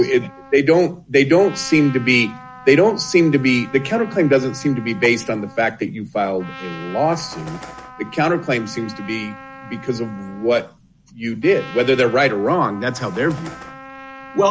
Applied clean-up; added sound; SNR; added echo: none; Trumpet + Bird; 19 dB; none.